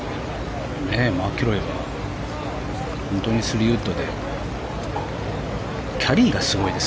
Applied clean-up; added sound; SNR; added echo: none; Bird; 17 dB; none.